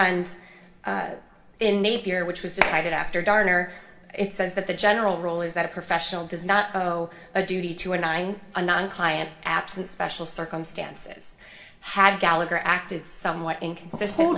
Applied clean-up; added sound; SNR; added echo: none; Clapping; 3 dB; reverberation time 0.8 s.